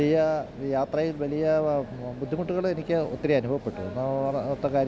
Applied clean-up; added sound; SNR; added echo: none; none; none; none.